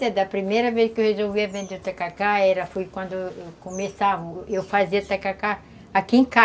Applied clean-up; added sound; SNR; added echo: none; none; none; none.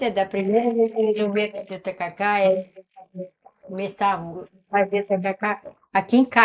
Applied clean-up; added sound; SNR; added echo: neural mask model Resemble Enhance denoiser.